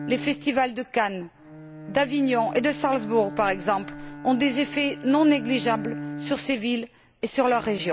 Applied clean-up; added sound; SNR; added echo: none; Bowed string instrument; 13 dB; none.